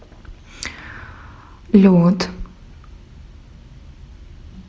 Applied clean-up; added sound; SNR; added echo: none; none; none; none.